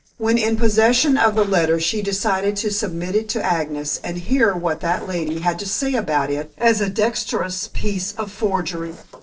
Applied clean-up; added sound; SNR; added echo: neural separator model SepFormer DNS4.